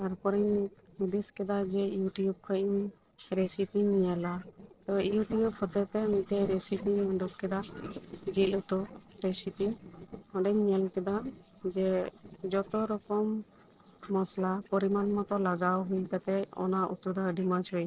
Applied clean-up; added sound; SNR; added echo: neural separator model SepFormer DNS4.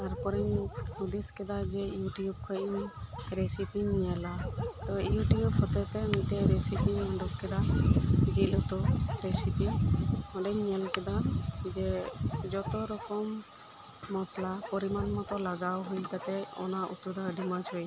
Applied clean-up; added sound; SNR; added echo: none; Bark; 17 dB; none.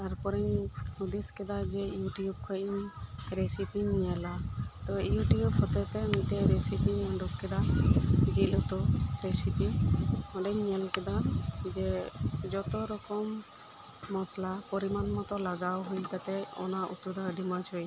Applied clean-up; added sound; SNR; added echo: none; none; none; none.